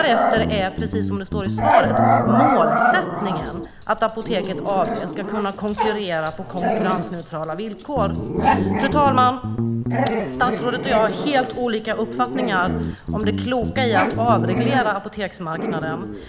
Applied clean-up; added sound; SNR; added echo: none; Growling + Guitar; -1 dB; none.